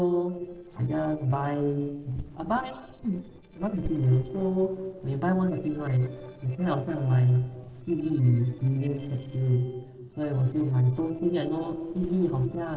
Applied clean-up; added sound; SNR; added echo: neural separator model SepFormer DNS4.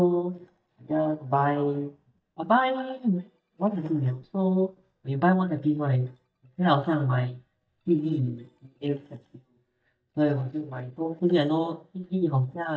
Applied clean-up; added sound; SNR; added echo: neural mask model DeepFilterNet 3.